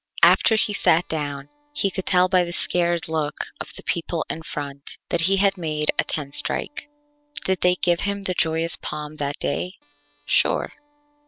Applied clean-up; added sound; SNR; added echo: neural separator model SepFormer WHAM!.